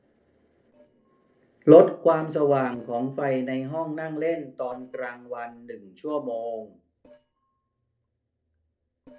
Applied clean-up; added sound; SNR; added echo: neural separator model SepFormer DNS4.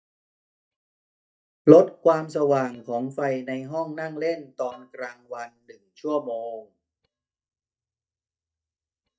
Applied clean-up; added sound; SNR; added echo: neural mask model DeepFilterNet 3.